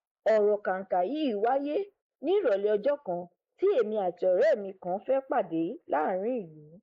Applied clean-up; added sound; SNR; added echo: neural mask model Resemble Enhance denoiser.